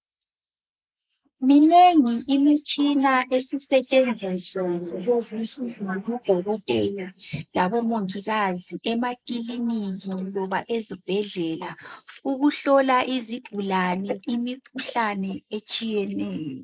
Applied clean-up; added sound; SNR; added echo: neural mask model Resemble Enhance denoiser.